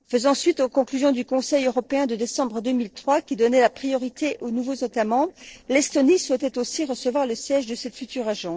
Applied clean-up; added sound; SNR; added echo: neural separator model SepFormer DNS4.